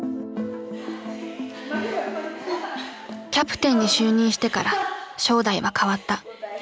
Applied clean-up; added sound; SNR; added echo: none; none; none; none.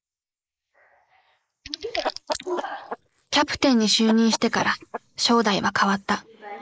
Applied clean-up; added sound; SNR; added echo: neural mask model Resemble Enhance denoiser.